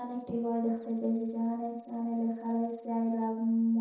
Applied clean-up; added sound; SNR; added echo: neural separator model SepFormer DNS4.